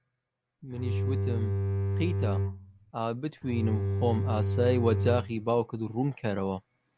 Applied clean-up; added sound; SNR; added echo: none; Bowed string instrument; -2 dB; none.